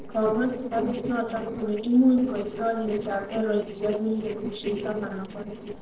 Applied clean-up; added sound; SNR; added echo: neural separator model SepFormer DNS4.